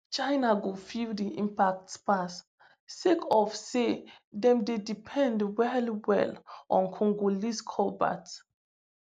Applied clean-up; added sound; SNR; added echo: none; none; none; none.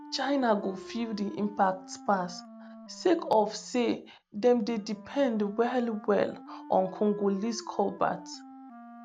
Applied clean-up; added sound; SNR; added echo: none; Wind instrument, woodwind instrument; 18 dB; none.